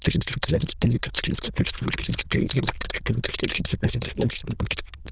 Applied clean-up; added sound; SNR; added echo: neural diffusion model UNIVERSE++.